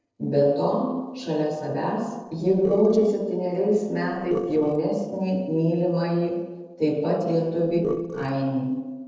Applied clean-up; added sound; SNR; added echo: neural separator model SepFormer DNS4.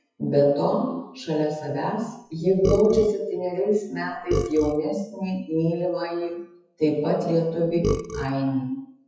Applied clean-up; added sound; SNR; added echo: classical method WPE with log-MMSE.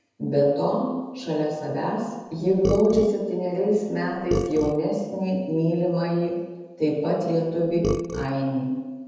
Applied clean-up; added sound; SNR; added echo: none; Burping, eructation; 8 dB; reverberation time 1.1 s.